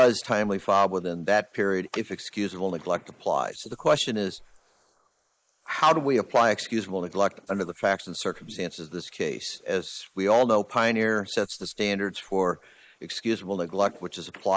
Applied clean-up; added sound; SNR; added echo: neural mask model Resemble Enhance denoiser.